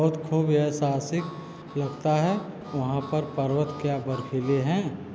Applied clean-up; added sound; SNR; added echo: none; Harmonica; 18 dB; none.